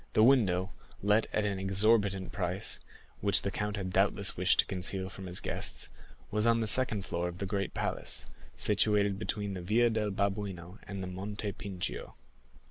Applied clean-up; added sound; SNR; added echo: none; none; none; none.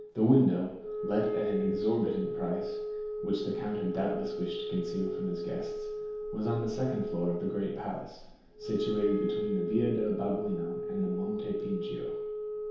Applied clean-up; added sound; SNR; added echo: none; Wind instrument, woodwind instrument; 3 dB; reverberation time 0.8 s.